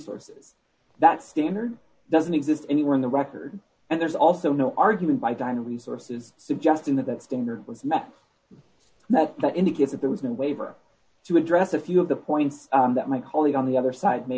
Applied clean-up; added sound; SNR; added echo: none; none; none; none.